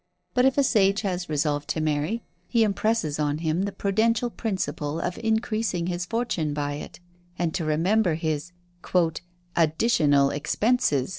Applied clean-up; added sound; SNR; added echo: neural separator model SepFormer DNS4.